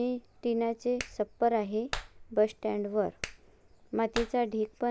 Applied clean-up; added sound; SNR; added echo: none; Clapping; 13 dB; none.